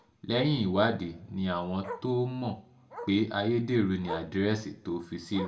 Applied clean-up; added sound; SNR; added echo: none; Bark; 17 dB; reverberation time 0.3 s.